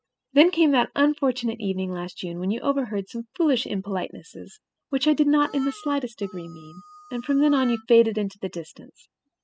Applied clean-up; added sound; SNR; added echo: classical method spectral subtraction.